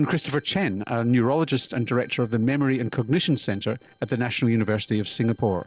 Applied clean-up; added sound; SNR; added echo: neural separator model SepFormer DNS4.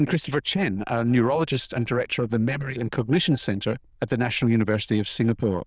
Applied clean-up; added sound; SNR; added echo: neural diffusion model UNIVERSE++.